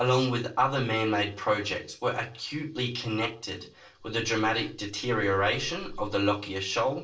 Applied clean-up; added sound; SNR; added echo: neural separator model SepFormer DNS4.